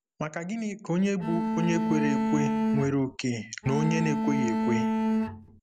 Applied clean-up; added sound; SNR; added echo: none; Bowed string instrument; -2 dB; none.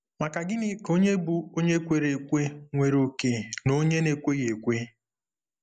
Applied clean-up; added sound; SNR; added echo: none; none; none; none.